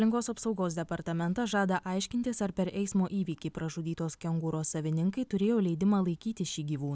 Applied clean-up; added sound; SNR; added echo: none; none; none; none.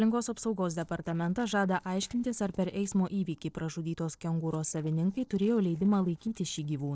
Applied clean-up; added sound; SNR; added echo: neural separator model SepFormer DNS4.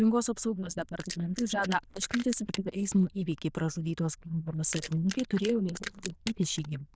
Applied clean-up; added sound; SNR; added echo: neural diffusion model UNIVERSE++.